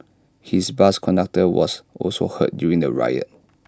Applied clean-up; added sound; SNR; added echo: none; none; none; none.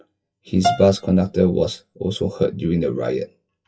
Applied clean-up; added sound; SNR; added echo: classical method WPE with log-MMSE.